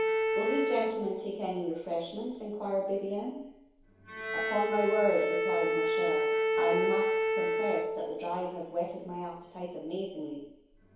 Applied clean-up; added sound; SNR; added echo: none; Bowed string instrument; -1 dB; reverberation time 2.2 s.